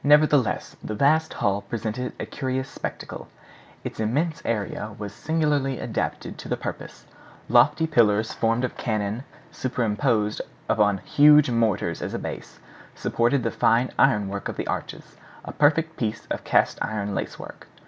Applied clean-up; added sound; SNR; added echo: none; none; none; none.